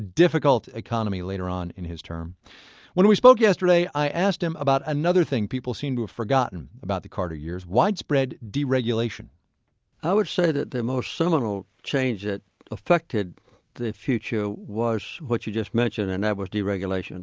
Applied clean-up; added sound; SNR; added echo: none; none; none; none.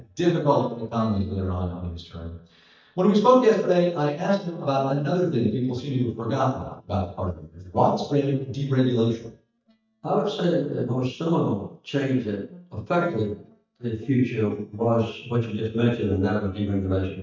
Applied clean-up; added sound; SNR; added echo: neural mask model DeepFilterNet 3.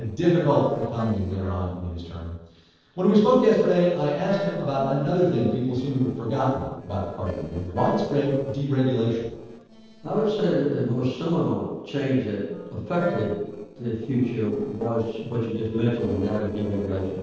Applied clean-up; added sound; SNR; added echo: neural separator model SepFormer DNS4.